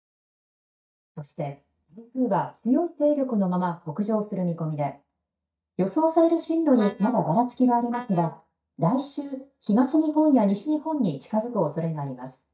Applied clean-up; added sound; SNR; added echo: neural mask model DeepFilterNet 3.